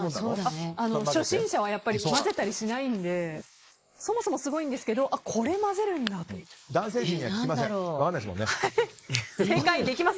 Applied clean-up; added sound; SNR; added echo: neural mask model Resemble Enhance denoiser.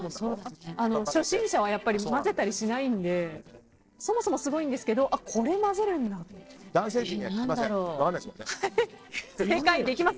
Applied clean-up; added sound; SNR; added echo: neural separator model SepFormer DNS4.